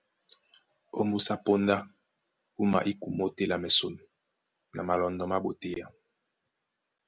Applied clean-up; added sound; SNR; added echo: none; none; none; none.